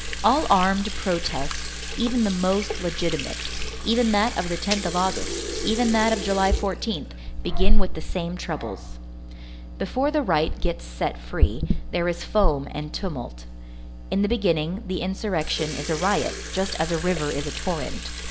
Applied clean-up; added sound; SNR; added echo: none; Sink (filling or washing) / Water tap, faucet; -1 dB; none.